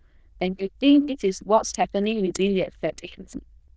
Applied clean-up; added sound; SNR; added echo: neural diffusion model UNIVERSE++.